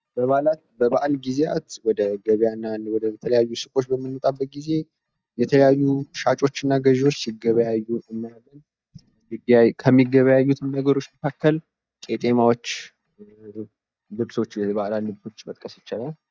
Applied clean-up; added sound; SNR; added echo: neural mask model DeepFilterNet 3.